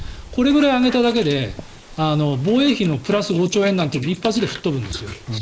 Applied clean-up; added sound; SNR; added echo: neural mask model Resemble Enhance denoiser.